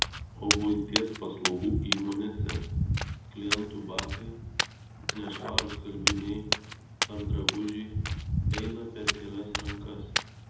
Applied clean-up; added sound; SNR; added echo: none; Walk, footsteps; -4 dB; reverberation time 0.8 s.